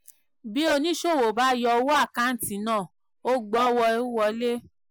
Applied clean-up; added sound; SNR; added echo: neural mask model Resemble Enhance denoiser.